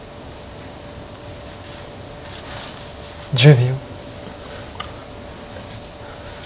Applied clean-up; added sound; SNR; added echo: none; none; none; none.